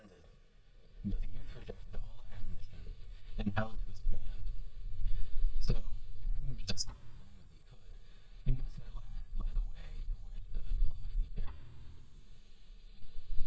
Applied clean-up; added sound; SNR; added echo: neural mask model DeepFilterNet 3.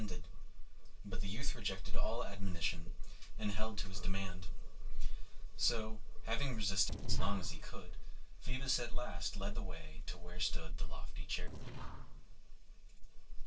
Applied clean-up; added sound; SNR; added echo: neural separator model SepFormer DNS4.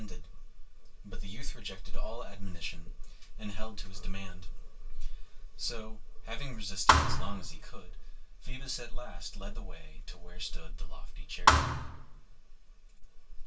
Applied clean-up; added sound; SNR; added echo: none; Thump, thud; -2 dB; reverberation time 0.2 s.